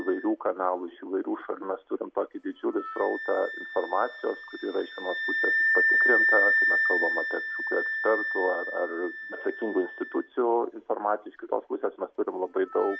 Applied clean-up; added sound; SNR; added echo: none; Wind instrument, woodwind instrument; 0 dB; none.